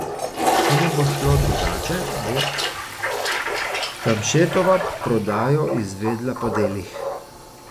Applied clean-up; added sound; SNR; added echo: none; Toilet flush; 2 dB; none.